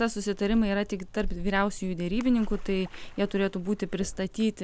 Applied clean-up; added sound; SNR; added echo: none; Splash, splatter; 17 dB; none.